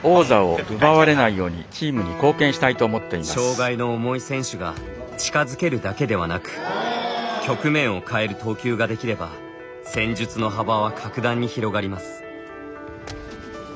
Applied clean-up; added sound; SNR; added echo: none; none; none; none.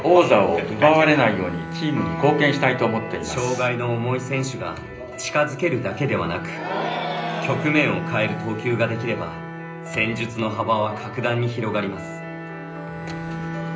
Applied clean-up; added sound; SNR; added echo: none; Bowed string instrument; 11 dB; reverberation time 0.5 s.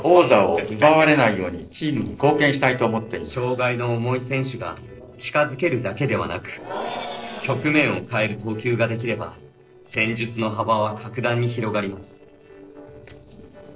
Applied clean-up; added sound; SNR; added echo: neural separator model SepFormer DNS4.